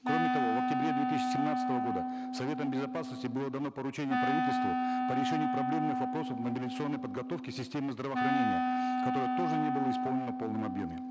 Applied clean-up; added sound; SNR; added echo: none; Wind instrument, woodwind instrument; -3 dB; none.